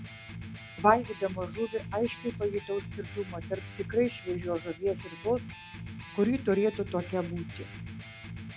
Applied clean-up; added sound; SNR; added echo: none; Electric guitar; 11 dB; none.